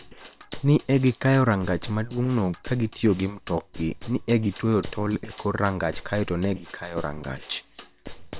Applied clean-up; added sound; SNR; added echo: neural separator model SepFormer WHAM!.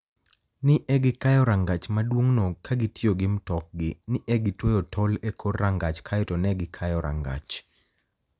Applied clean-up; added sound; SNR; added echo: none; none; none; none.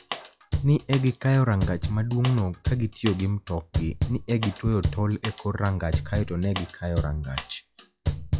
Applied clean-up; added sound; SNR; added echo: classical method log-MMSE.